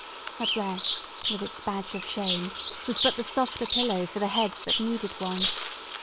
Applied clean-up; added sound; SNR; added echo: none; Bird vocalization, bird call, bird song; -1 dB; none.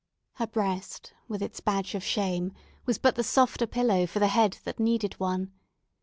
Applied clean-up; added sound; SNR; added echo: none; none; none; none.